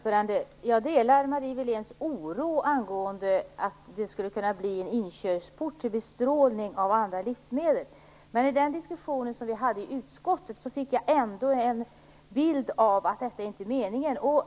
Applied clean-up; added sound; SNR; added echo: none; none; none; none.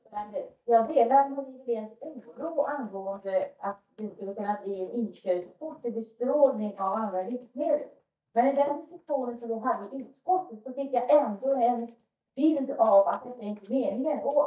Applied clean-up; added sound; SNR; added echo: neural mask model DeepFilterNet 3.